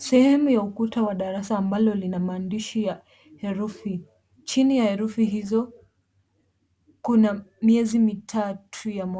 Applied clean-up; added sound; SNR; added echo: none; none; none; none.